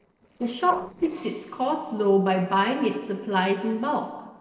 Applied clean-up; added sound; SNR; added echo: neural separator model SepFormer DNS4.